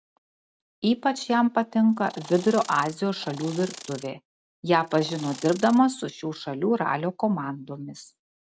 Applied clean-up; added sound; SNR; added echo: none; Insect; 17 dB; none.